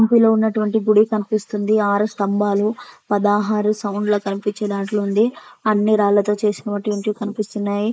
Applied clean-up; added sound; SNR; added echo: neural mask model Resemble Enhance denoiser.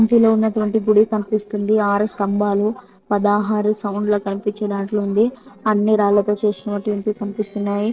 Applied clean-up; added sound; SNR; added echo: neural separator model SepFormer DNS4.